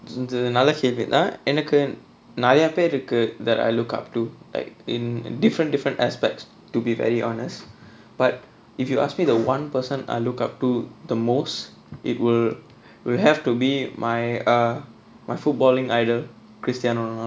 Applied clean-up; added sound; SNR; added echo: none; none; none; none.